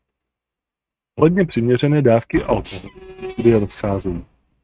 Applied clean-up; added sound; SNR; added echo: neural mask model RNNoise.